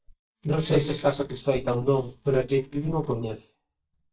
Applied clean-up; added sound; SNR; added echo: neural mask model DeepFilterNet 3.